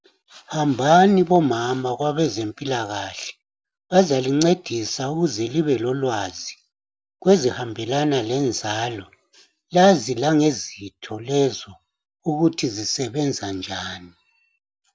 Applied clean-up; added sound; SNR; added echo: none; none; none; none.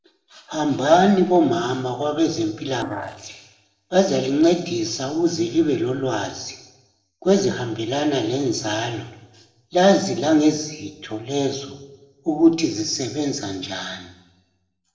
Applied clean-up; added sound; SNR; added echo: neural separator model SepFormer DNS4.